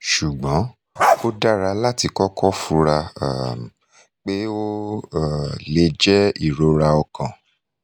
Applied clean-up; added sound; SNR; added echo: none; Bark; 1 dB; none.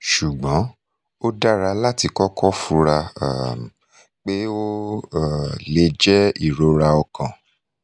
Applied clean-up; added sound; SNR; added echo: none; none; none; none.